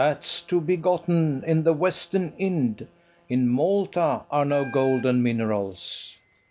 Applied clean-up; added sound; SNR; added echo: none; Wind instrument, woodwind instrument; 18 dB; none.